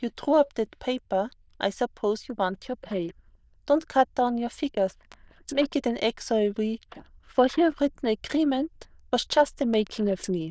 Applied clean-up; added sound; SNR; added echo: neural diffusion model UNIVERSE++.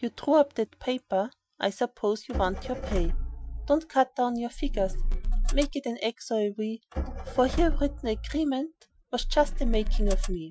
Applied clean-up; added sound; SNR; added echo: classical method Wiener filter.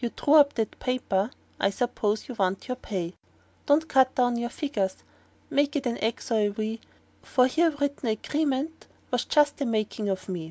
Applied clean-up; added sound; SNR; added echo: none; none; none; none.